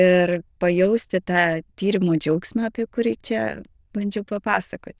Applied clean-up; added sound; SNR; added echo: neural diffusion model UNIVERSE++.